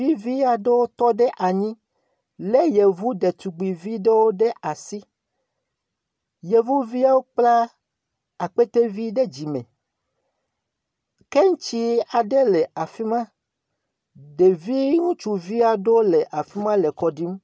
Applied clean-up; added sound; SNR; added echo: none; none; none; none.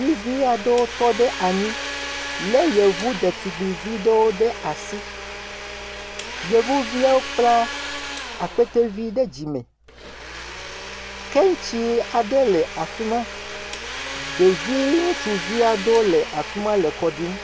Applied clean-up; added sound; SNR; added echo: none; Domestic sounds, home sounds; 10 dB; none.